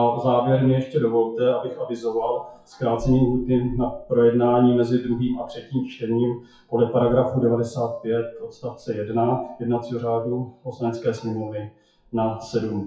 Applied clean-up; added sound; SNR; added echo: classical method WPE with log-MMSE.